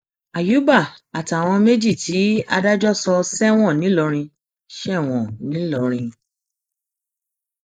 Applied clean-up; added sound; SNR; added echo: neural mask model Resemble Enhance denoiser.